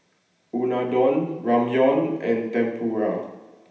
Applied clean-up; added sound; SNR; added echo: none; none; none; reverberation time 0.9 s.